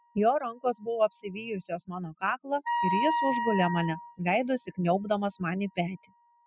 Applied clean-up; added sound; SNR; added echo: classical method spectral subtraction.